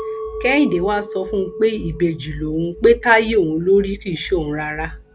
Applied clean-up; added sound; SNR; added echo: none; Chink, clink; 15 dB; none.